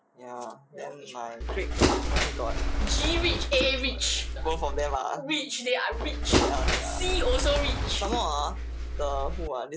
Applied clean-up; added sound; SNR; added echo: none; Bird; -3 dB; none.